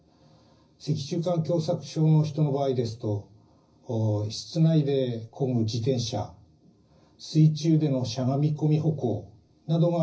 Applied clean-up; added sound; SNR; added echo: none; none; none; reverberation time 0.4 s.